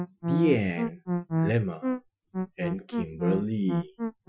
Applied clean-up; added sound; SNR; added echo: classical method Wiener filter.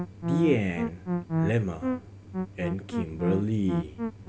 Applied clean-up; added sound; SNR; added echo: none; Musical instrument; 1 dB; none.